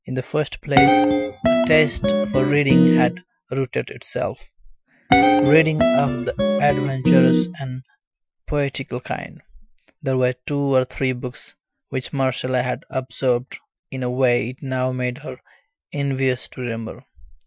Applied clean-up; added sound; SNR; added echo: classical method Wiener filter.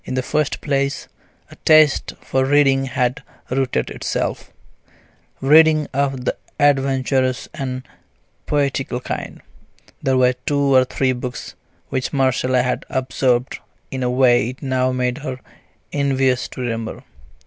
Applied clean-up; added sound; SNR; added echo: none; none; none; none.